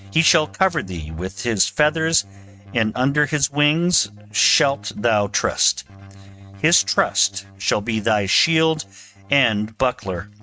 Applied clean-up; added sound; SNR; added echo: neural mask model RNNoise.